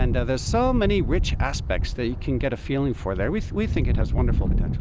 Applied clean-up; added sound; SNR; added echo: none; none; none; none.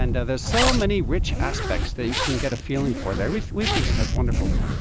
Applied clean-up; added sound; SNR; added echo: none; Zipper (clothing); 6 dB; none.